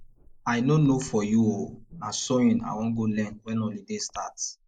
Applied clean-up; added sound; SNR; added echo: neural mask model Resemble Enhance denoiser.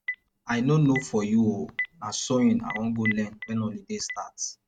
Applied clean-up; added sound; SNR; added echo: neural mask model RNNoise.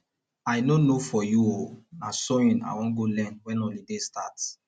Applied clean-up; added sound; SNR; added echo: none; none; none; none.